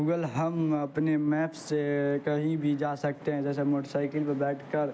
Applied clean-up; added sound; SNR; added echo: none; none; none; none.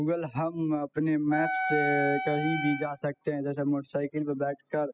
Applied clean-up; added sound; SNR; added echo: classical method spectral subtraction.